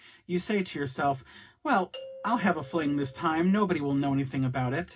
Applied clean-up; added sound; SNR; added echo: none; Doorbell; 19 dB; reverberation time 0.4 s.